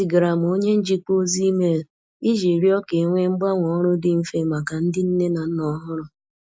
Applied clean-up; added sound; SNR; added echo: neural mask model Resemble Enhance denoiser.